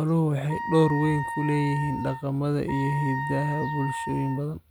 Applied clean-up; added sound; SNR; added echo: none; Wind instrument, woodwind instrument; 7 dB; none.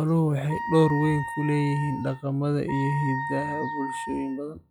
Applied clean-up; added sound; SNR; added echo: classical method log-MMSE.